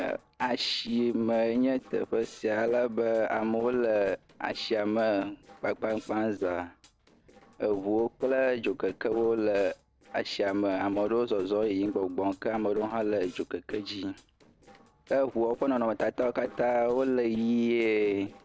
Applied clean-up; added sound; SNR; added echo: neural separator model SepFormer DNS4.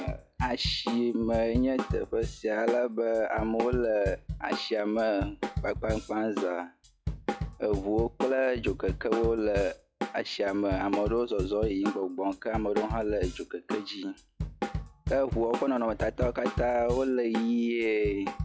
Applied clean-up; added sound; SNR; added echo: classical method log-MMSE.